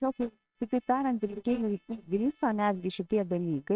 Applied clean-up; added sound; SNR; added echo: neural separator model SepFormer WHAMR!.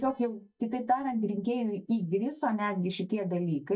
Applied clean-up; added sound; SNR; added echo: neural mask model DeepFilterNet 3.